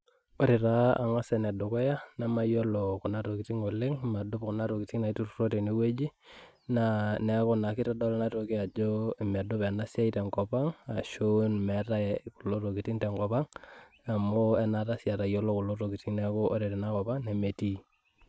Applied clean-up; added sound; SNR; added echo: none; none; none; none.